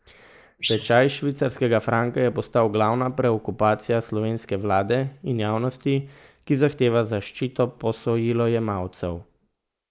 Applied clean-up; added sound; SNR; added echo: neural mask model Resemble Enhance denoiser.